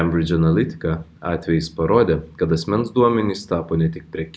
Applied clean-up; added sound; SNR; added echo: none; none; none; none.